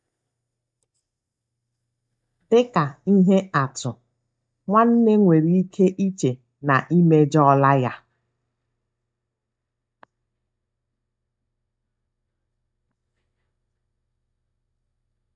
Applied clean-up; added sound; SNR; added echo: neural mask model DeepFilterNet 3.